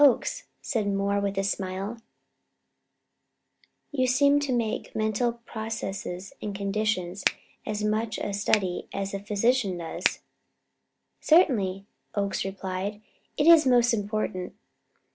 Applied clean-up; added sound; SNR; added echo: none; Finger snapping; 3 dB; none.